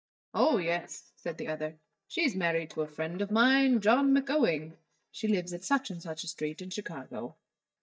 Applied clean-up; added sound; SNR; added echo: neural mask model DeepFilterNet 3.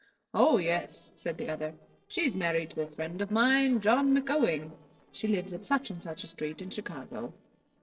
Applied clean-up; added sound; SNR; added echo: neural separator model SepFormer DNS4.